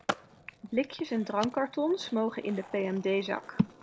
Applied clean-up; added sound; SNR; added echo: none; Skateboard; 13 dB; none.